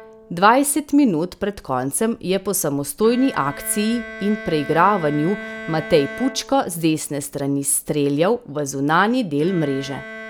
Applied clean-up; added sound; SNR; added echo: none; Bowed string instrument; 17 dB; none.